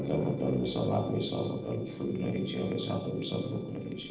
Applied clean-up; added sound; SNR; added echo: neural separator model SepFormer DNS4.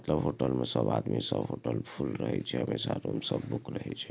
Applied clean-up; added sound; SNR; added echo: none; none; none; none.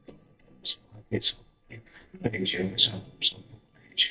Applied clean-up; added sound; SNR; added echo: neural mask model DeepFilterNet 3.